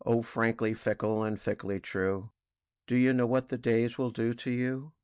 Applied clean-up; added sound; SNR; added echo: none; none; none; none.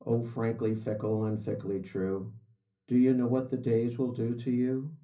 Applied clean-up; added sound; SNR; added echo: none; none; none; reverberation time 0.5 s.